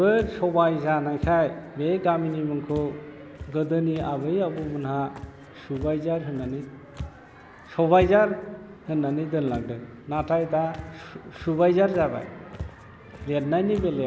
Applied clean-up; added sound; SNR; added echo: none; Walk, footsteps; 16 dB; none.